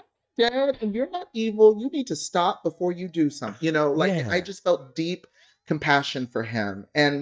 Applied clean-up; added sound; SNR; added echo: neural mask model DeepFilterNet 3.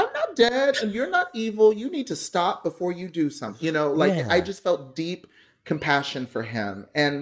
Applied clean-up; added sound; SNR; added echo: neural mask model Resemble Enhance denoiser.